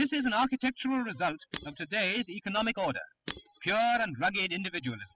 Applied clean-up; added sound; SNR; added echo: classical method spectral subtraction.